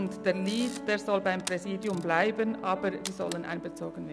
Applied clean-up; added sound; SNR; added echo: none; Piano + Camera; 10 dB; none.